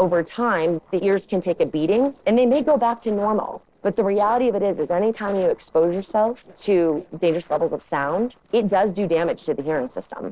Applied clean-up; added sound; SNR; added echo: neural separator model SepFormer DNS4.